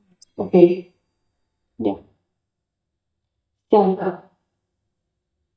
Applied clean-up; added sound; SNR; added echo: neural mask model DeepFilterNet 3.